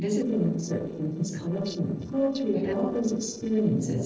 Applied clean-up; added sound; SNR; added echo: neural separator model SepFormer DNS4.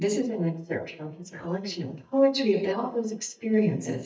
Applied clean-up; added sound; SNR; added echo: neural mask model DeepFilterNet 3.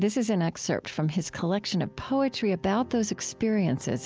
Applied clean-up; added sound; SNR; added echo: none; none; none; none.